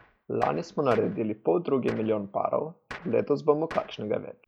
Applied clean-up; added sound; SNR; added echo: none; Gunshot, gunfire; 19 dB; none.